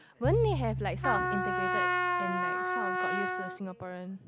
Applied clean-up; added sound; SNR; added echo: none; Piano + Trumpet; -3 dB; none.